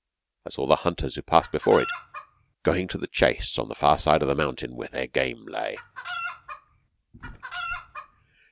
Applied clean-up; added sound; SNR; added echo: none; Chicken, rooster; 10 dB; none.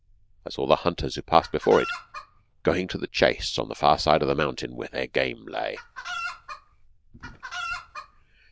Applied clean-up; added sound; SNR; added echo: neural diffusion model UNIVERSE++.